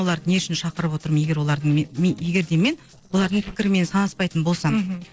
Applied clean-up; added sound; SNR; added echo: neural separator model SepFormer DNS4.